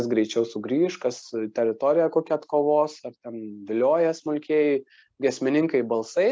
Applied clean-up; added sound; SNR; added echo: none; none; none; none.